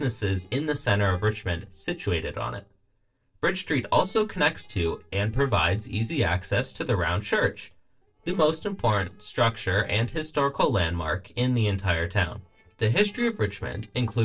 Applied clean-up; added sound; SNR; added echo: neural separator model SepFormer DNS4.